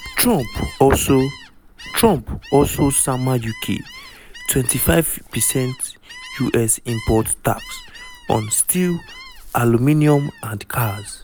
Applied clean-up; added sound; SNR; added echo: none; Gull, seagull + Dog; 18 dB; none.